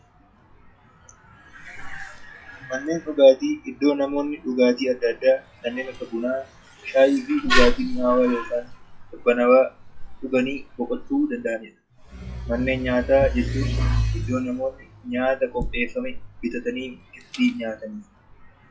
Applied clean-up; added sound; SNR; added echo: classical method WPE with log-MMSE.